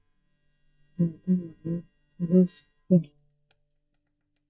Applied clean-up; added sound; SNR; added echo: neural mask model DeepFilterNet 3.